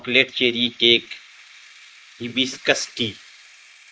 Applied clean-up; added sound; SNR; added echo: neural mask model Resemble Enhance denoiser.